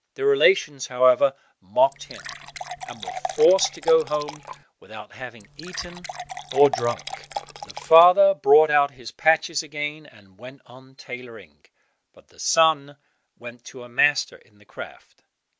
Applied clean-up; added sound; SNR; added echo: none; Fill (with liquid) / Water; 11 dB; none.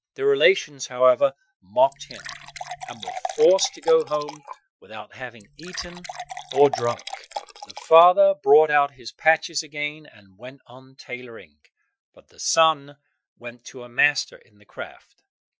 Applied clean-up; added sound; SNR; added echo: classical method Wiener filter.